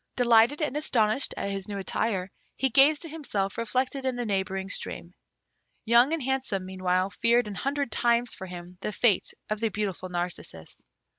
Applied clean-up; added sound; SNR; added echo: none; none; none; none.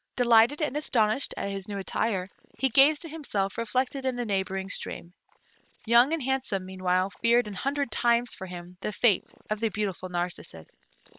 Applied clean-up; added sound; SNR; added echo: neural separator model SepFormer WHAM!.